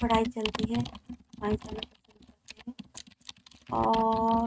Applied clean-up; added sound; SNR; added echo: neural mask model RNNoise.